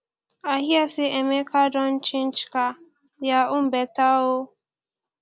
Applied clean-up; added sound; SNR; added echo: none; none; none; none.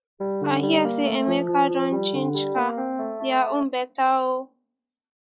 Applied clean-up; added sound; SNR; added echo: classical method log-MMSE.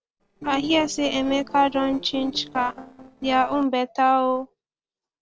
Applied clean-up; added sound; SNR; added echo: neural separator model SepFormer DNS4.